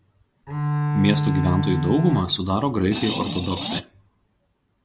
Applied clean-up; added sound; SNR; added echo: none; Bowed string instrument + Screech; 1 dB; none.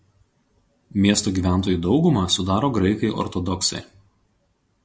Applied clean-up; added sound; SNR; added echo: none; none; none; none.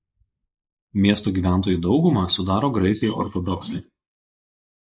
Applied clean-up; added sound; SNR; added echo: neural mask model Resemble Enhance denoiser.